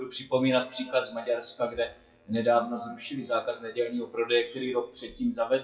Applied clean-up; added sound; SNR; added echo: classical method WPE with log-MMSE.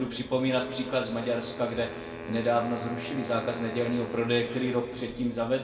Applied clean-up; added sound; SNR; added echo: none; Wind instrument, woodwind instrument; 13 dB; reverberation time 2.0 s.